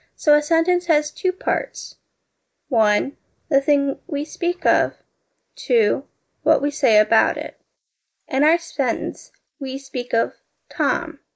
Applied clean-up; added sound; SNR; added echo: neural mask model Resemble Enhance denoiser.